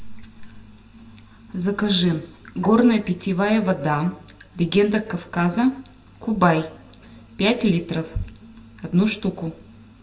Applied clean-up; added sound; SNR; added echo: none; none; none; reverberation time 0.5 s.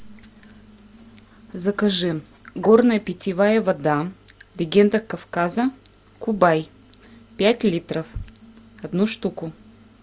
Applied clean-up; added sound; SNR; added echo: none; none; none; none.